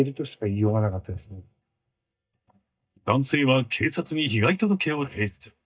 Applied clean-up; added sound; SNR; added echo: neural mask model DeepFilterNet 3.